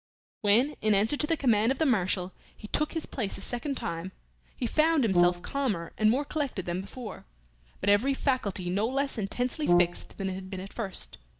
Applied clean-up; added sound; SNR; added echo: neural mask model DeepFilterNet 3.